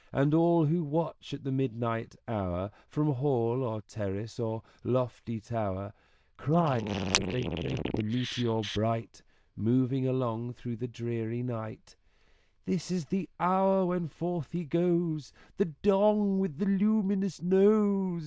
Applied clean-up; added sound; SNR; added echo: neural diffusion model UNIVERSE++.